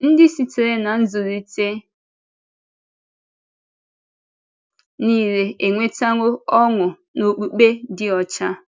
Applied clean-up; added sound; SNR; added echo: none; none; none; none.